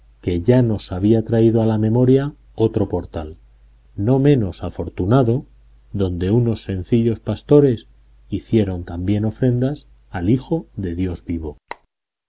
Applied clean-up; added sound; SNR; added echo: none; Telephone; 19 dB; none.